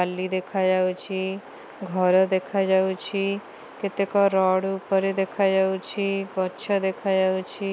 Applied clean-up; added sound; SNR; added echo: none; none; none; none.